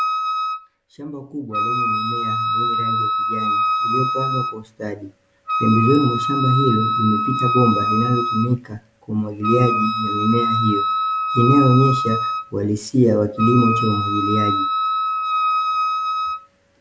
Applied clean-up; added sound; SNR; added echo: none; Wind instrument, woodwind instrument; 0 dB; none.